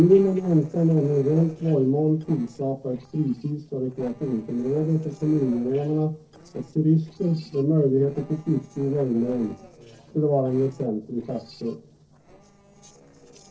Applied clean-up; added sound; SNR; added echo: neural separator model SepFormer DNS4.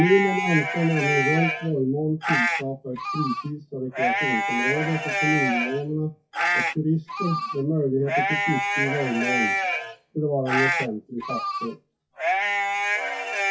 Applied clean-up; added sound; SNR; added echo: classical method WPE with log-MMSE.